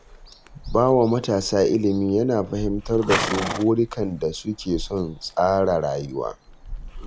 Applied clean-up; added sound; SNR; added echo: none; Livestock, farm animals, working animals; 11 dB; none.